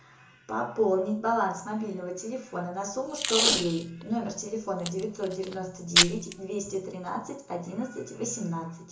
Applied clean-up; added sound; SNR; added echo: none; Packing tape, duct tape; -2 dB; reverberation time 0.6 s.